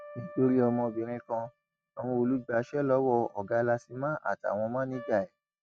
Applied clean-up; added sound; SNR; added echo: neural mask model RNNoise.